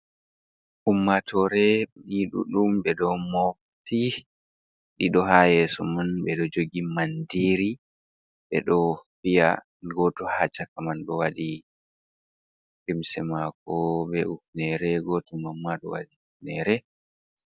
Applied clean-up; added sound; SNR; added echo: none; none; none; none.